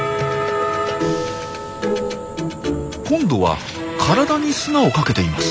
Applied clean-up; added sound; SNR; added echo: none; Church bell / Percussion; 14 dB; none.